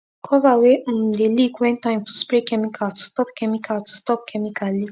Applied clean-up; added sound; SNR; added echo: none; none; none; none.